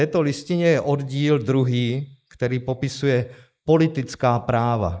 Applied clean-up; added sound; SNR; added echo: neural mask model Resemble Enhance denoiser.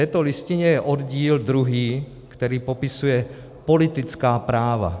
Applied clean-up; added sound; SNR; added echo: none; none; none; none.